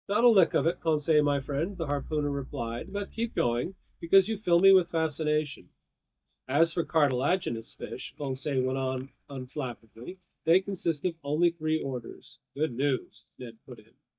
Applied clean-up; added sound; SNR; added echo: neural mask model DeepFilterNet 3.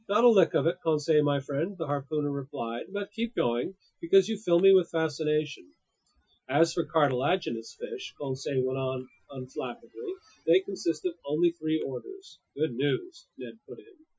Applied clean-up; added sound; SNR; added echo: classical method Wiener filter.